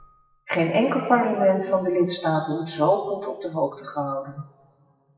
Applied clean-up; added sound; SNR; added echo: classical method WPE with log-MMSE.